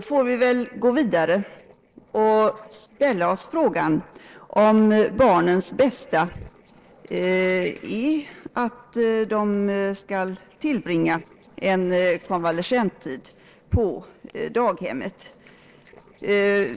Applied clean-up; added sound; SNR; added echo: neural separator model SepFormer DNS4.